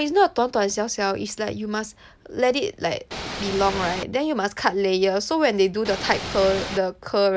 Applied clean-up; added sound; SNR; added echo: none; Ocean / Boat, Water vehicle; 8 dB; none.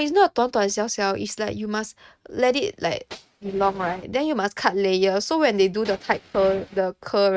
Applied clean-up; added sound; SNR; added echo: neural mask model RNNoise.